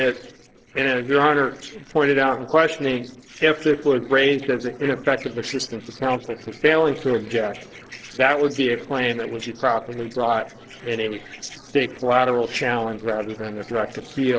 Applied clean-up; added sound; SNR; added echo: neural separator model SepFormer DNS4.